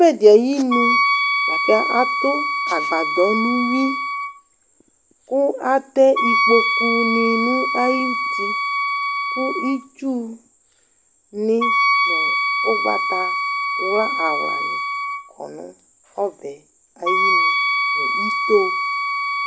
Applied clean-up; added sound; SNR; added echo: none; Wind instrument, woodwind instrument; 0 dB; none.